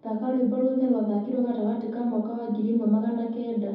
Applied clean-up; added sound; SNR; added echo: none; none; none; reverberation time 0.9 s.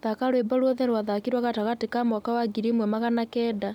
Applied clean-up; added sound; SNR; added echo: none; none; none; none.